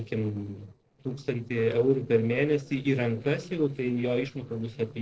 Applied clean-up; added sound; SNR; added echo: neural separator model SepFormer DNS4.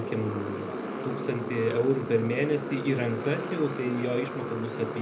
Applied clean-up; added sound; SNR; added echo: none; Motorcycle; 4 dB; reverberation time 0.3 s.